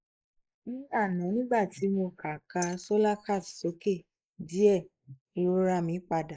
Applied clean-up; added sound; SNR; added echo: neural mask model Resemble Enhance denoiser.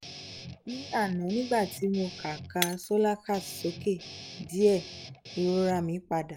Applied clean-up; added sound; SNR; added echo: none; Shatter + Guitar; 12 dB; none.